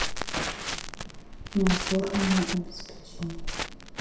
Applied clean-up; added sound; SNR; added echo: none; Crackle; 3 dB; reverberation time 0.7 s.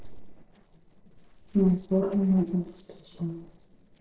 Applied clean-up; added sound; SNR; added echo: neural separator model SepFormer DNS4.